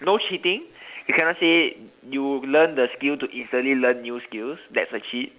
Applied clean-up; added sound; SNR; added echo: none; none; none; none.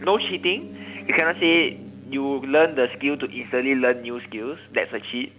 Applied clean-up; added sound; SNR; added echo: none; Piano; 19 dB; none.